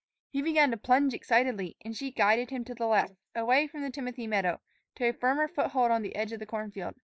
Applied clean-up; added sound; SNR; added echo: neural mask model Resemble Enhance denoiser.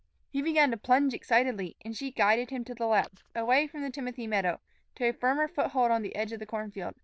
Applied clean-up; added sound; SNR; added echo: neural diffusion model UNIVERSE++.